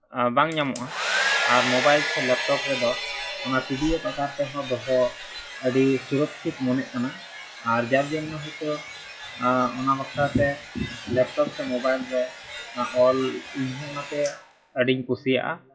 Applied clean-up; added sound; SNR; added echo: classical method WPE with log-MMSE.